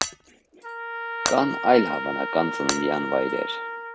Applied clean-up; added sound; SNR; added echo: none; Trumpet + Shatter; 4 dB; none.